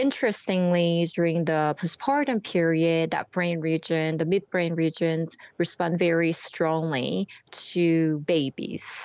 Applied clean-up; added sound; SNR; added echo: none; none; none; none.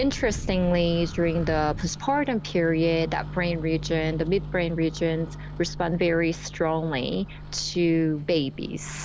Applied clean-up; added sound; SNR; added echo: none; Microwave oven; 10 dB; none.